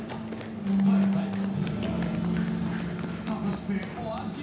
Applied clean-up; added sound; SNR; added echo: none; Run; 11 dB; reverberation time 0.6 s.